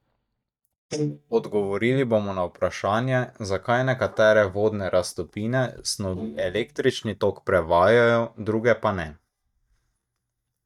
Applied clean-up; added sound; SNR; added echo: neural mask model DeepFilterNet 3.